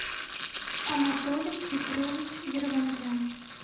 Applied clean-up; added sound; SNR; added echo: none; Sink (filling or washing); 4 dB; reverberation time 0.7 s.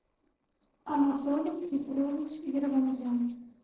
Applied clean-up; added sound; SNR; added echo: neural separator model SepFormer DNS4.